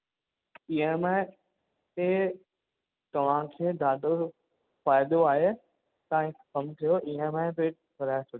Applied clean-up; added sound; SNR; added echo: none; none; none; none.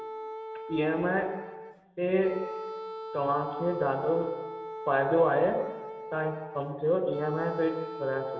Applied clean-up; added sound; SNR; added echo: none; Wind instrument, woodwind instrument; 10 dB; reverberation time 1.4 s.